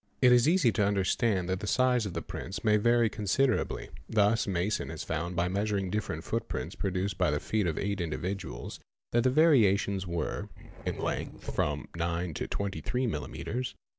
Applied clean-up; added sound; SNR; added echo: neural separator model SepFormer DNS4.